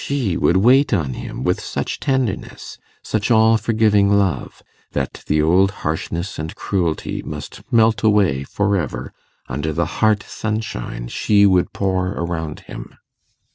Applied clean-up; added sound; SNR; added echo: none; none; none; none.